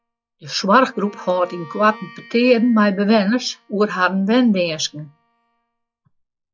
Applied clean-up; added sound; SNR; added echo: classical method log-MMSE.